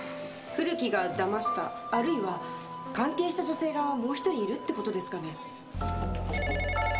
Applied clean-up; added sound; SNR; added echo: none; none; none; none.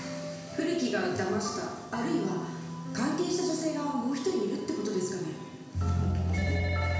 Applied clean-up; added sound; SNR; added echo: none; none; none; reverberation time 1.1 s.